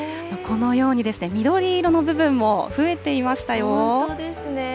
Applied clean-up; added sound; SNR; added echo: none; none; none; none.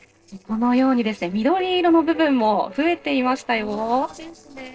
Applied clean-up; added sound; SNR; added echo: neural separator model SepFormer DNS4.